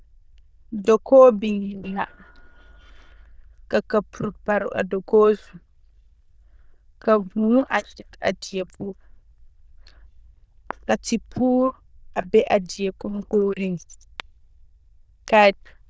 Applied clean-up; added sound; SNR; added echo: neural diffusion model UNIVERSE++.